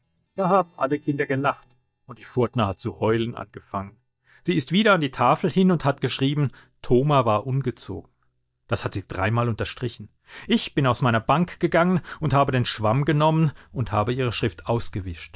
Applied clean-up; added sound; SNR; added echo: neural mask model DeepFilterNet 3.